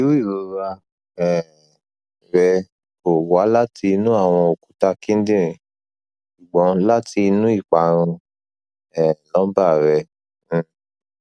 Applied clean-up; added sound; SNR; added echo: none; none; none; none.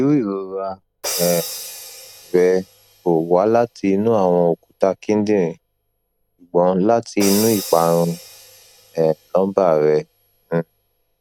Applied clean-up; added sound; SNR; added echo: none; Crash cymbal; 15 dB; none.